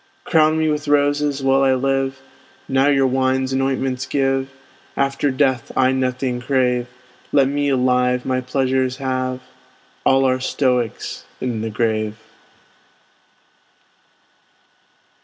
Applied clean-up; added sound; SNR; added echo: none; none; none; none.